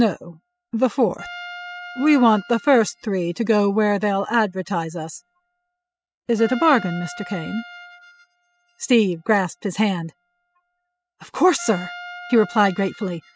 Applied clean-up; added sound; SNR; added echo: classical method spectral subtraction.